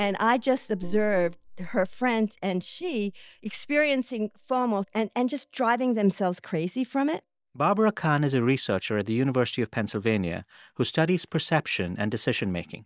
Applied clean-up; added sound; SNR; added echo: neural mask model DeepFilterNet 3.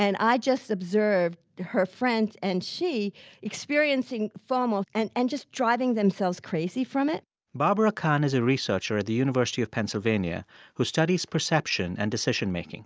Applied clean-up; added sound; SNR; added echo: none; none; none; none.